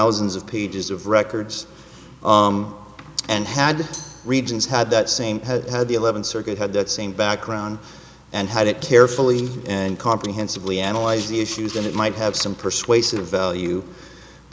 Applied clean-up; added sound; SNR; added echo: none; Tambourine; 17 dB; none.